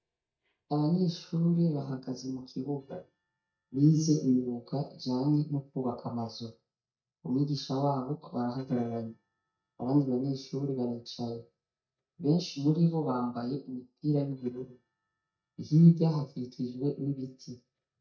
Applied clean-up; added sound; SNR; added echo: neural mask model DeepFilterNet 3.